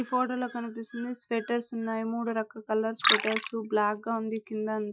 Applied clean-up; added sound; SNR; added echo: classical method Wiener filter.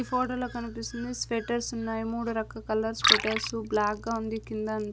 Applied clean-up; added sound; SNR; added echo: none; Liquid; 4 dB; none.